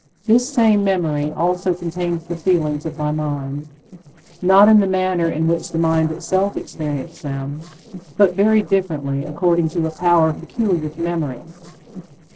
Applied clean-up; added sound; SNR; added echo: neural separator model SepFormer DNS4.